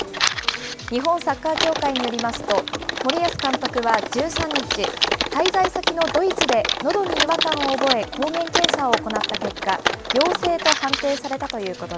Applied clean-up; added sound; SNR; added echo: none; Typing; 1 dB; none.